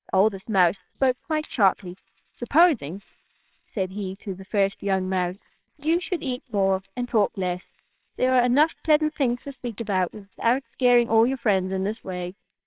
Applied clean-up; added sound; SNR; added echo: neural separator model SepFormer WHAMR!.